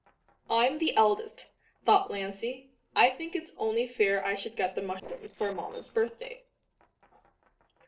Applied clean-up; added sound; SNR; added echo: neural separator model SepFormer DNS4.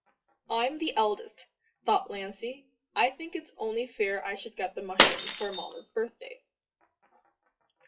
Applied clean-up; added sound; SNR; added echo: classical method WPE with log-MMSE.